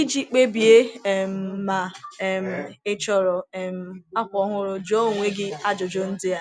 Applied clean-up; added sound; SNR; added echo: none; none; none; none.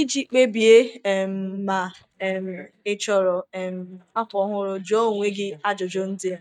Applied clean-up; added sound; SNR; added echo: neural mask model DeepFilterNet 3.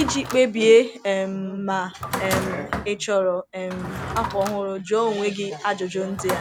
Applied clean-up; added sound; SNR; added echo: none; Drawer open or close; 10 dB; none.